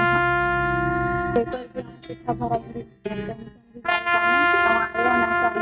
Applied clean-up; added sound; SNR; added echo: neural mask model RNNoise.